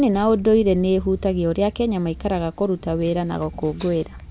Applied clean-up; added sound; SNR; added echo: none; none; none; none.